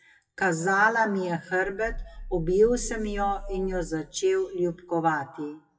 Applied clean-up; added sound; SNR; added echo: classical method WPE with log-MMSE.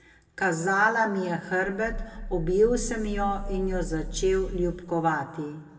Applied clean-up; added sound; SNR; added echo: none; Growling; 8 dB; reverberation time 1.2 s.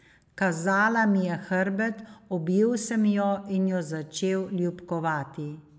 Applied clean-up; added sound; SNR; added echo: none; none; none; none.